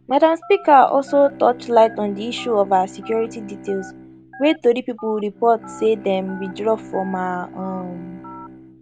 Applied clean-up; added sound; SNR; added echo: none; Bowed string instrument + Telephone; 17 dB; none.